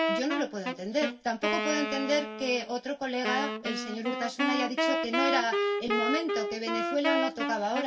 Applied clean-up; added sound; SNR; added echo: none; Wind instrument, woodwind instrument; 0 dB; reverberation time 0.2 s.